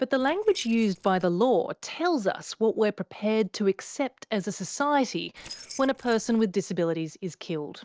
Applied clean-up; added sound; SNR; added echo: neural separator model SepFormer DNS4.